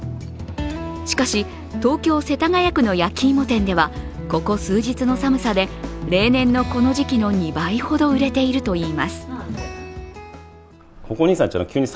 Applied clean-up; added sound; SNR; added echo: none; none; none; none.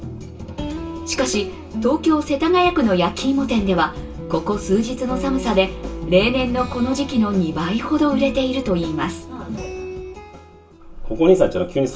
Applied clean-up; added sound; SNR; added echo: none; none; none; reverberation time 0.2 s.